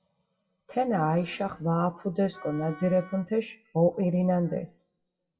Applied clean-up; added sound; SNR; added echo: classical method WPE with log-MMSE.